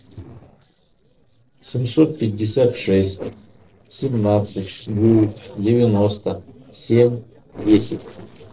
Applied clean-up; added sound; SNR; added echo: neural separator model SepFormer DNS4.